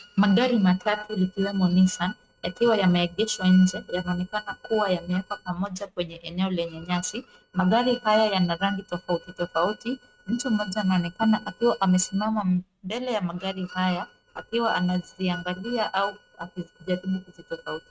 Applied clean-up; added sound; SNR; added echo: neural mask model RNNoise.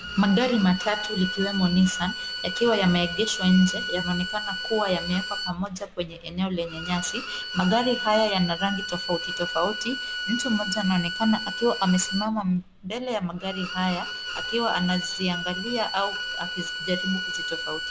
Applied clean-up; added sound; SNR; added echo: none; Bowed string instrument; 7 dB; none.